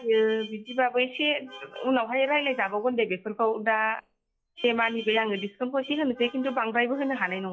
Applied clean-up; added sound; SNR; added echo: classical method log-MMSE.